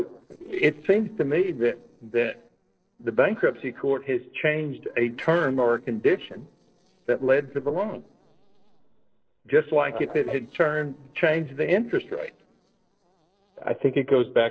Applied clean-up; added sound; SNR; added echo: neural separator model SepFormer DNS4.